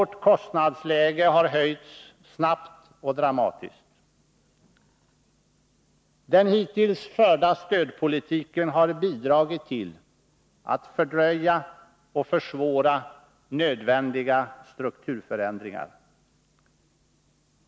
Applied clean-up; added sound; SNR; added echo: none; none; none; none.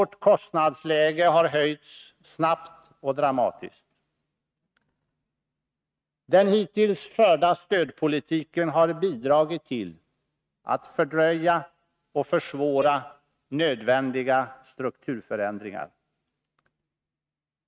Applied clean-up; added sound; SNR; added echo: neural mask model RNNoise.